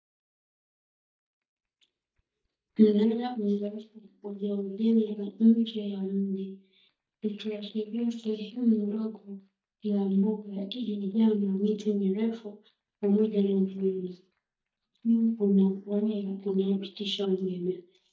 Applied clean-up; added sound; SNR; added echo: neural mask model DeepFilterNet 3.